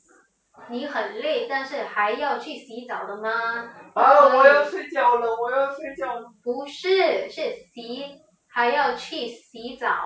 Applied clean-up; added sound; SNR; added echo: none; none; none; none.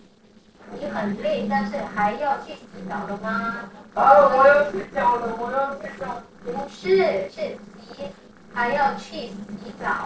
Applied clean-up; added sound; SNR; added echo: neural separator model SepFormer DNS4.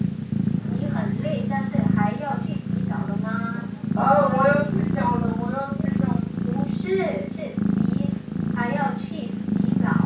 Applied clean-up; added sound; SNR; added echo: none; Purr; -4 dB; reverberation time 0.2 s.